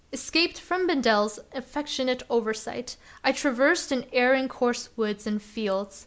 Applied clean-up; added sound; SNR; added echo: none; none; none; none.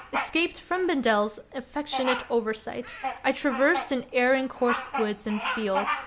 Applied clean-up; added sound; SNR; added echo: none; Bird vocalization, bird call, bird song; 7 dB; none.